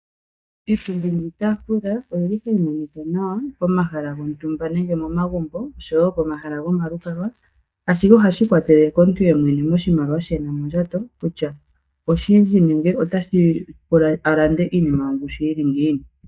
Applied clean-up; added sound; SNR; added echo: neural mask model DeepFilterNet 3.